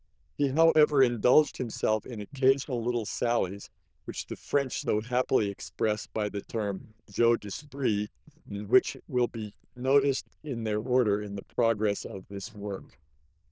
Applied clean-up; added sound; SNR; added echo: neural diffusion model UNIVERSE++.